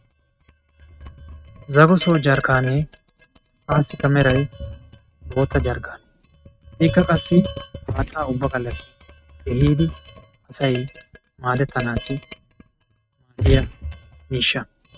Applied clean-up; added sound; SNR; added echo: neural mask model RNNoise.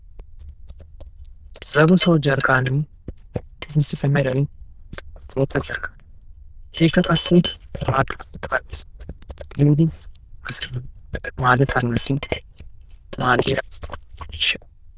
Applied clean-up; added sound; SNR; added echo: neural diffusion model UNIVERSE++.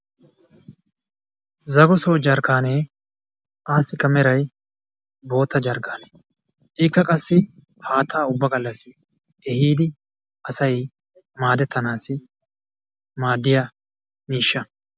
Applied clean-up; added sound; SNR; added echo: none; none; none; none.